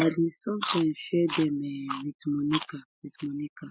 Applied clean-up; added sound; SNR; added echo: classical method Wiener filter.